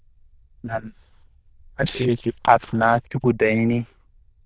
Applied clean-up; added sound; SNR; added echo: neural diffusion model UNIVERSE++.